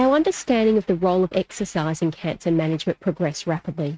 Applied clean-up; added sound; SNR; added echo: neural mask model RNNoise.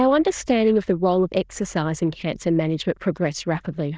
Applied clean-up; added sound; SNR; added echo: neural diffusion model UNIVERSE++.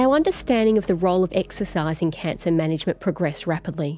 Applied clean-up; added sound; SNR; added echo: none; none; none; none.